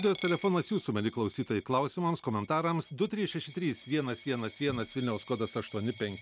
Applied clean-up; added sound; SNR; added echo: none; Coin (dropping); 19 dB; none.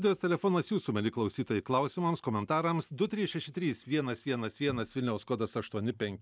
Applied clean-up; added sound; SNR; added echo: none; none; none; none.